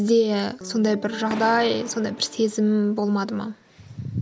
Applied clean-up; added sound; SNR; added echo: none; Fireworks + Guitar; 16 dB; none.